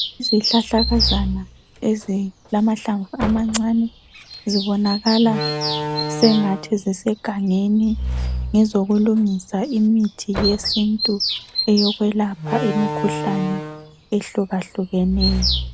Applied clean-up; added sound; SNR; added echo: none; Bird vocalization, bird call, bird song + Slam; 6 dB; none.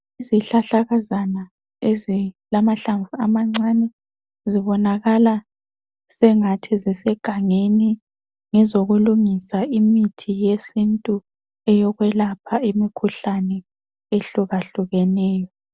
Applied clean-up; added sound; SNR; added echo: none; none; none; none.